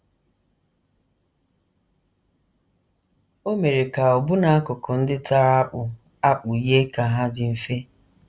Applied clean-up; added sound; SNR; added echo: none; none; none; none.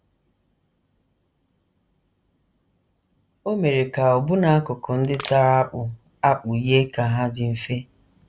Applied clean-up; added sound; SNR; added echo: none; Crushing; 13 dB; none.